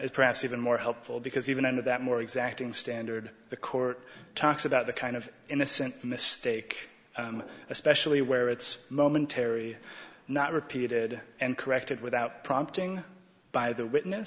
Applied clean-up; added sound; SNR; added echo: none; none; none; none.